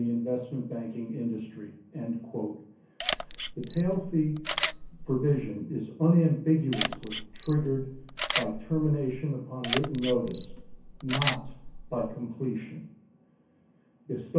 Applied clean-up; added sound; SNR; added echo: none; Camera; 2 dB; reverberation time 0.6 s.